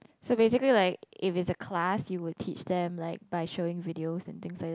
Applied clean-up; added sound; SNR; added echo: none; none; none; none.